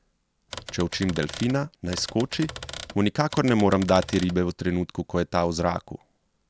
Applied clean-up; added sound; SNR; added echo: none; Typewriter; 14 dB; none.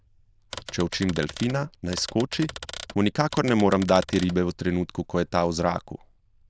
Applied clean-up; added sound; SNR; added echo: neural diffusion model UNIVERSE++.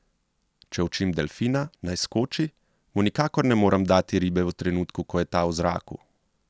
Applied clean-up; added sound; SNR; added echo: none; none; none; none.